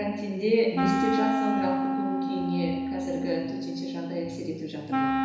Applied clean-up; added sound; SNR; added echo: none; Wind instrument, woodwind instrument; -1 dB; reverberation time 1.0 s.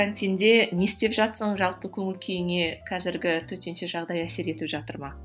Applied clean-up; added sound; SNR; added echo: none; none; none; none.